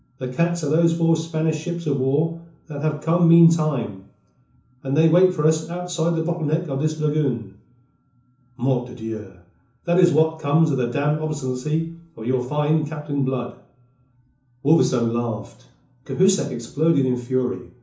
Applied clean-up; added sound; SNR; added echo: none; none; none; reverberation time 0.6 s.